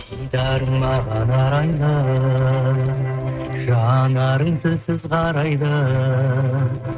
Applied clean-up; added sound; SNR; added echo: neural mask model RNNoise.